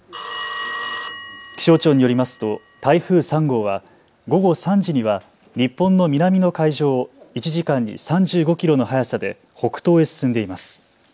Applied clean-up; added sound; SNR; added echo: none; Telephone; 14 dB; none.